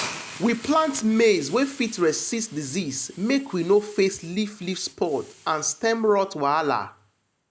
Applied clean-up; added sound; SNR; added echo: none; Hiss; 19 dB; none.